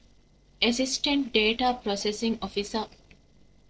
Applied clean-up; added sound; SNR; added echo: neural separator model SepFormer DNS4.